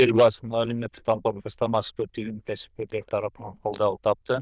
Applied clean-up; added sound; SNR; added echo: neural diffusion model UNIVERSE++.